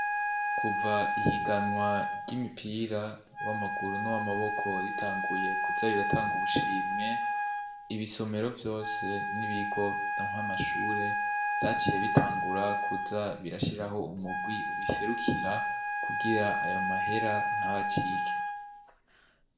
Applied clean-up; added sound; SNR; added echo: none; Wind instrument, woodwind instrument; -2 dB; reverberation time 0.5 s.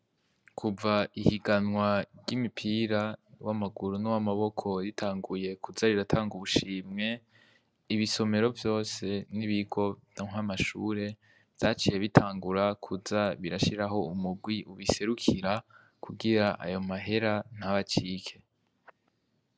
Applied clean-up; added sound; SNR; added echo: none; none; none; none.